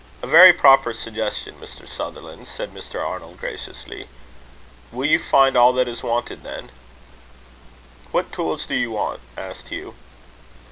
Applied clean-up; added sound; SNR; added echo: none; none; none; none.